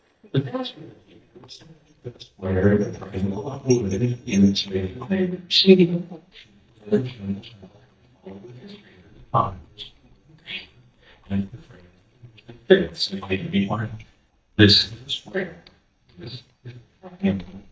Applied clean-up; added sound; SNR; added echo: neural mask model DeepFilterNet 3.